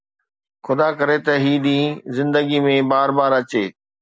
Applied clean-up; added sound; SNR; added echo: none; none; none; none.